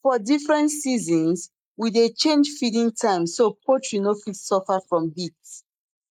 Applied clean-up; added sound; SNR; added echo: neural mask model Resemble Enhance denoiser.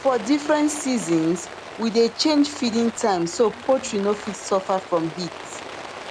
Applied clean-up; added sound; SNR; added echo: none; Rain; 14 dB; none.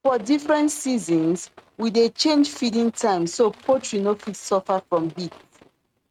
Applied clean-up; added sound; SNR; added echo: neural mask model RNNoise.